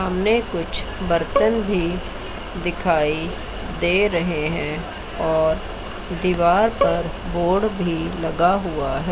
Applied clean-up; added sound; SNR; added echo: none; Bowed string instrument; 7 dB; none.